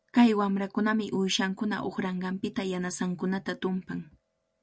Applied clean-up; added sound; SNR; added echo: none; none; none; none.